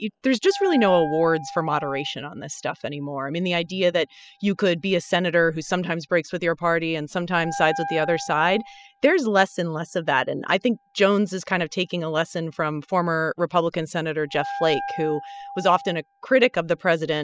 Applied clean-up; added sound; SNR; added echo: classical method spectral subtraction.